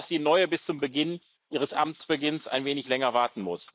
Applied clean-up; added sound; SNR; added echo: neural mask model Resemble Enhance denoiser.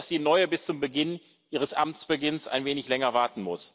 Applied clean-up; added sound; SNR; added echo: none; none; none; none.